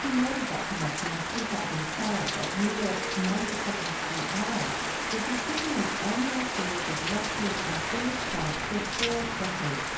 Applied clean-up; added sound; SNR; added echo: none; Rain; -1 dB; reverberation time 0.6 s.